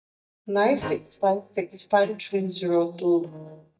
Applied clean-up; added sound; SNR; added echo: neural mask model DeepFilterNet 3.